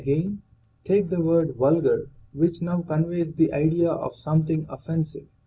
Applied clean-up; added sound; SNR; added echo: none; none; none; none.